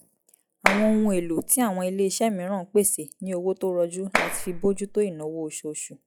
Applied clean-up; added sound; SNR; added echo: classical method log-MMSE.